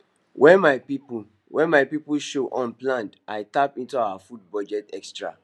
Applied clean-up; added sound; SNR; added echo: none; none; none; none.